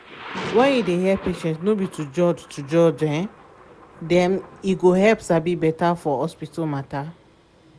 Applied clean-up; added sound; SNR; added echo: none; Thunder; 18 dB; none.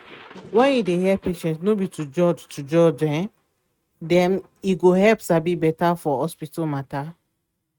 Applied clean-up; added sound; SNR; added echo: neural mask model RNNoise.